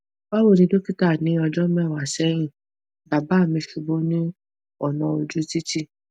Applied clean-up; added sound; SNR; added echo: none; none; none; none.